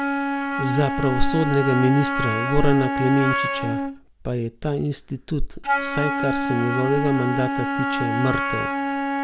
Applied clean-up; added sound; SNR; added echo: none; Wind instrument, woodwind instrument; 2 dB; none.